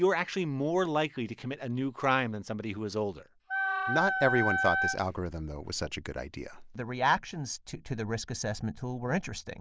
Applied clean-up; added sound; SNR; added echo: none; Wind instrument, woodwind instrument; -1 dB; none.